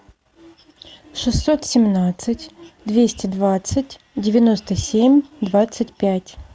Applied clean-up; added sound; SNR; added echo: none; none; none; none.